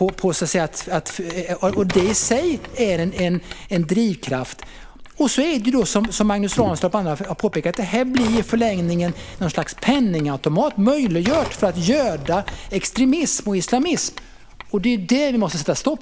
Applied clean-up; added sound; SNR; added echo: none; Typewriter + Writing; 15 dB; none.